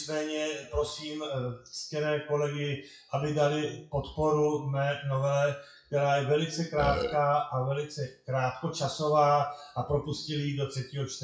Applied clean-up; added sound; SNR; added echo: classical method WPE with log-MMSE.